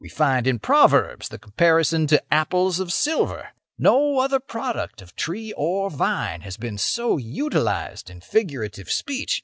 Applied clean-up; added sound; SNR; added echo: none; none; none; none.